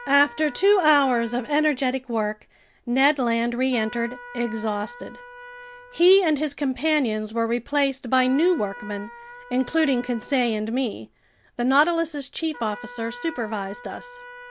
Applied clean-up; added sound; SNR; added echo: none; Trumpet; 19 dB; none.